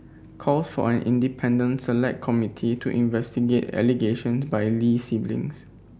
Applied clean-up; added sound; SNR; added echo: none; none; none; none.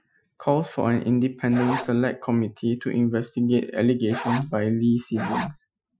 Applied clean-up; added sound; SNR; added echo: classical method Wiener filter.